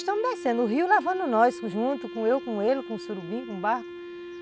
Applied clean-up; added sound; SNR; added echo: none; Wind instrument, woodwind instrument; 12 dB; none.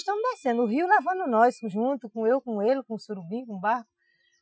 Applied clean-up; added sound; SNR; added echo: classical method Wiener filter.